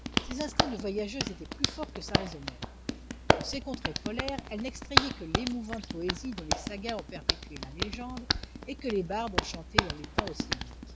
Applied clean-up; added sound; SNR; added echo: none; Hands; -5 dB; none.